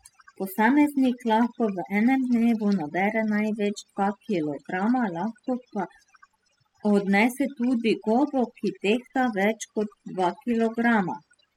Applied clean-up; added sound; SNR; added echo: classical method spectral subtraction.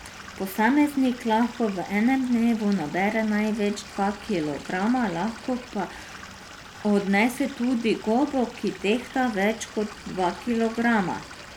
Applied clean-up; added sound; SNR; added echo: none; Stream / Liquid; 17 dB; none.